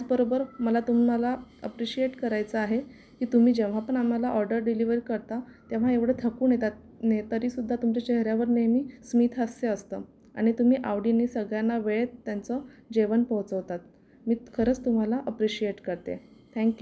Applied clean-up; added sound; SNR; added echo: none; none; none; none.